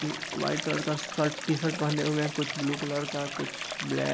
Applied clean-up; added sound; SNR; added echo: none; Stream; 6 dB; none.